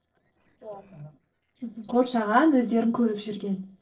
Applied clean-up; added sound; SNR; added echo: neural separator model SepFormer DNS4.